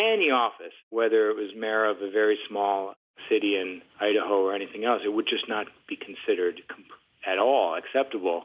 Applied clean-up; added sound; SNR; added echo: none; none; none; none.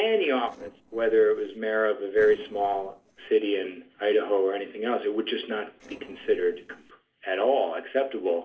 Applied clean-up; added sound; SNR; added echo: neural separator model SepFormer DNS4.